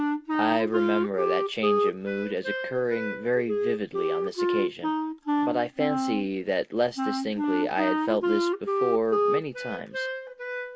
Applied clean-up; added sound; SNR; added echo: none; Wind instrument, woodwind instrument; -1 dB; none.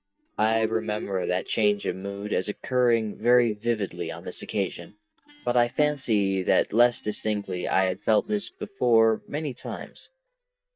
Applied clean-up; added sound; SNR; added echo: neural mask model DeepFilterNet 3.